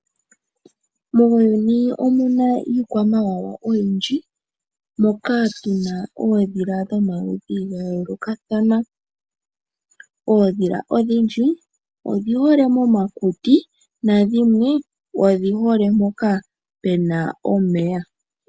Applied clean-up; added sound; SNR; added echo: none; none; none; none.